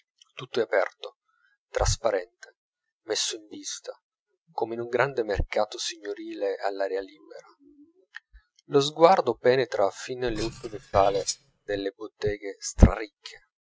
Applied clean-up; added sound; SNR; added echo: neural mask model RNNoise.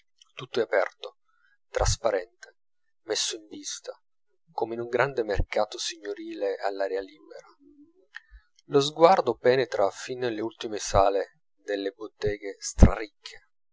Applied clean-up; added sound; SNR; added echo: none; none; none; none.